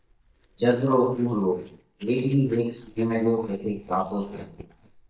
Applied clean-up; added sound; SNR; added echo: neural mask model DeepFilterNet 3.